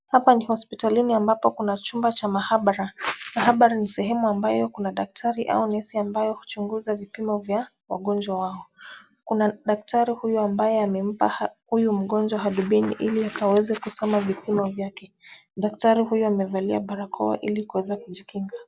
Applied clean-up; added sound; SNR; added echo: none; none; none; none.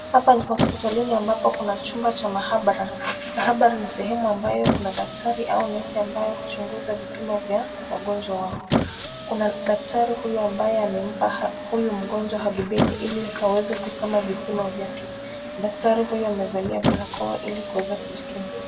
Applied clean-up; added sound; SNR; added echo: none; Squeak; 6 dB; reverberation time 1.4 s.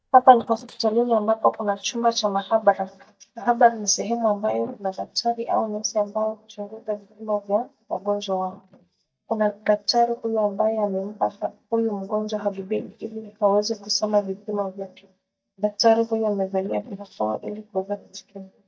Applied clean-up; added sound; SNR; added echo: neural mask model DeepFilterNet 3.